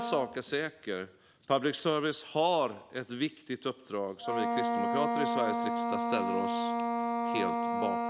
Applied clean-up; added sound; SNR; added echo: none; Wind instrument, woodwind instrument; 0 dB; none.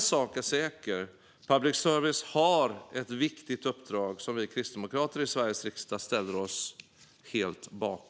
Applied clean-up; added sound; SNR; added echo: none; none; none; none.